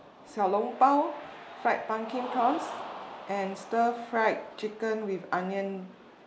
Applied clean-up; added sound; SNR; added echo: none; Cheering; 14 dB; none.